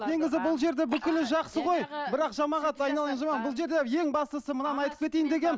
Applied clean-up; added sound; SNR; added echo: neural mask model Resemble Enhance denoiser.